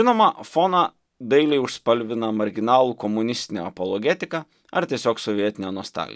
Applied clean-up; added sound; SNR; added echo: none; none; none; none.